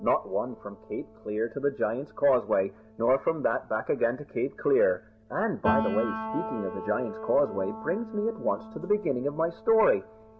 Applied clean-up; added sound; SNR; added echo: none; Piano; 11 dB; none.